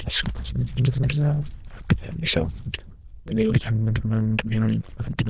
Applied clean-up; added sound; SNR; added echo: neural diffusion model UNIVERSE++.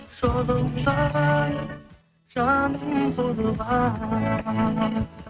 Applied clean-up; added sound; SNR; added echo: neural mask model RNNoise.